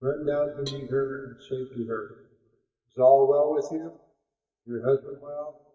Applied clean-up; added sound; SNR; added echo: neural mask model DeepFilterNet 3.